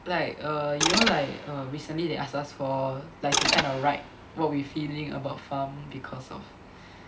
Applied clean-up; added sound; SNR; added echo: none; Mechanisms; 0 dB; none.